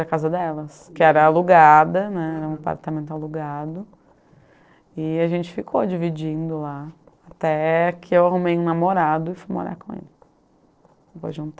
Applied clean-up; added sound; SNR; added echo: neural separator model SepFormer DNS4.